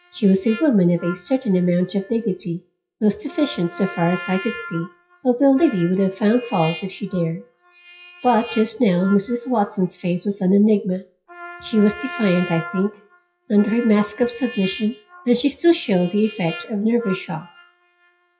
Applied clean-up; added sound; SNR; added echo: classical method WPE with log-MMSE.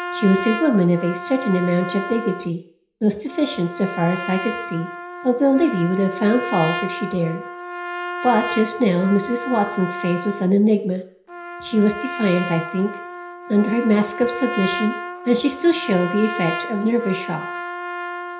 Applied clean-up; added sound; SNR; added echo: none; Trumpet; 9 dB; reverberation time 0.5 s.